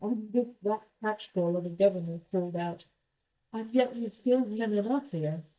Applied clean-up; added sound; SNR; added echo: neural mask model DeepFilterNet 3.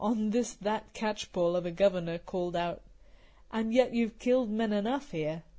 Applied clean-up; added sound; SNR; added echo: none; none; none; none.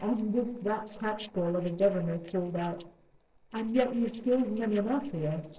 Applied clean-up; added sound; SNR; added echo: neural separator model SepFormer DNS4.